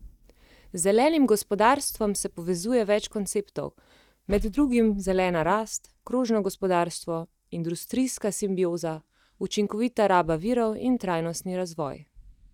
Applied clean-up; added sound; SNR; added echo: neural mask model DeepFilterNet 3.